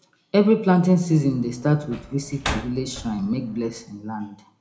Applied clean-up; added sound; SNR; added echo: none; Slam; 13 dB; reverberation time 0.3 s.